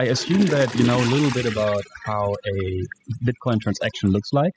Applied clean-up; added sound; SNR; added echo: classical method spectral subtraction.